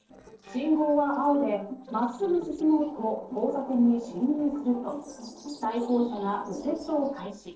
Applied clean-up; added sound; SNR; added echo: neural separator model SepFormer DNS4.